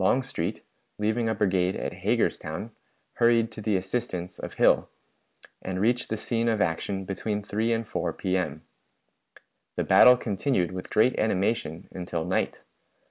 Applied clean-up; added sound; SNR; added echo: none; none; none; none.